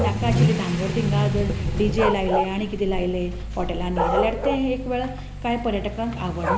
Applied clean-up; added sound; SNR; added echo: none; Bark + Accelerating, revving, vroom / Vehicle; -1 dB; none.